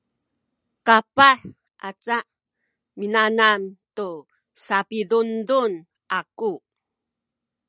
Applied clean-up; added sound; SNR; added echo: none; none; none; none.